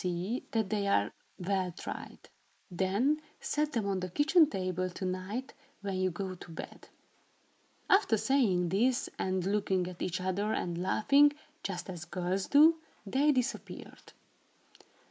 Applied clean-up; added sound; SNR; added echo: neural mask model Resemble Enhance denoiser.